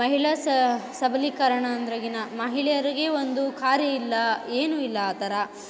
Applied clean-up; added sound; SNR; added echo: none; none; none; none.